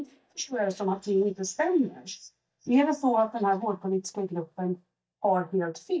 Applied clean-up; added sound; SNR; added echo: neural mask model DeepFilterNet 3.